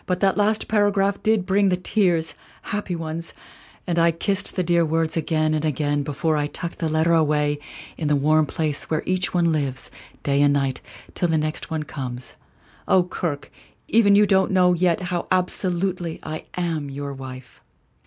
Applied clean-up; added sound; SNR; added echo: none; none; none; none.